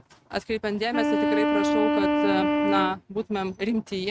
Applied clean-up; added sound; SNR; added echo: neural mask model RNNoise.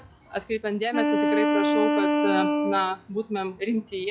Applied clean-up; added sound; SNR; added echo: classical method log-MMSE.